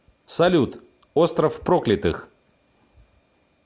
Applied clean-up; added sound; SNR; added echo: none; none; none; none.